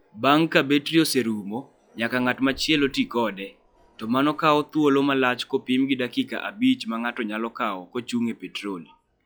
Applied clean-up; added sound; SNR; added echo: classical method log-MMSE.